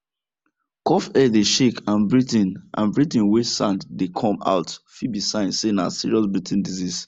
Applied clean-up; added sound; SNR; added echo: none; none; none; none.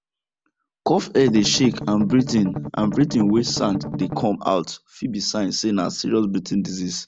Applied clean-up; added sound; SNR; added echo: none; Strum; 8 dB; none.